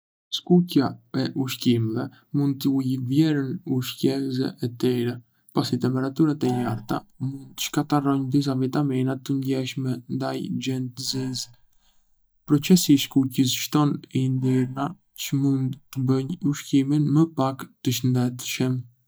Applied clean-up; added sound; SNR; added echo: neural mask model DeepFilterNet 3.